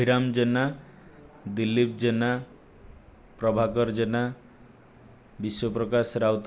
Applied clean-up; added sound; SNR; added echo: none; none; none; none.